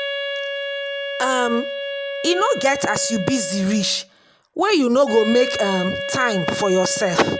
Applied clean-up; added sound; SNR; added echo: none; Wind instrument, woodwind instrument; 6 dB; none.